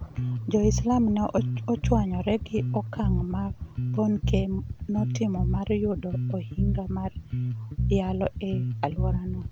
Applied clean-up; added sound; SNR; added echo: none; Bass guitar; 1 dB; none.